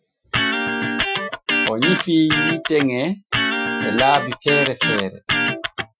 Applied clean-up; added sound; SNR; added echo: classical method Wiener filter.